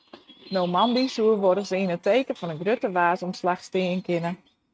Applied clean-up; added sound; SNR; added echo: neural mask model RNNoise.